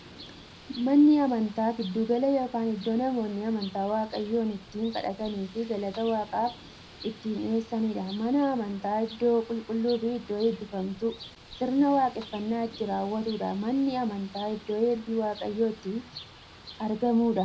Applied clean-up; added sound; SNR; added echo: none; Bird; 19 dB; reverberation time 0.4 s.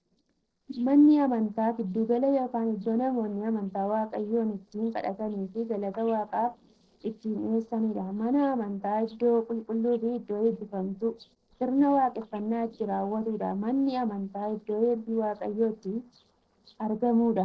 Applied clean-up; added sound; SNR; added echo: neural separator model SepFormer DNS4.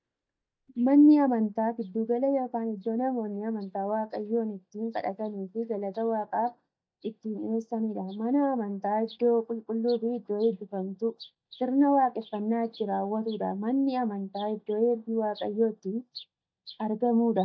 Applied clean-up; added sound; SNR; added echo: neural mask model DeepFilterNet 3.